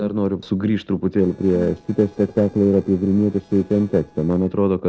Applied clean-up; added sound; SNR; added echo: neural separator model SepFormer DNS4.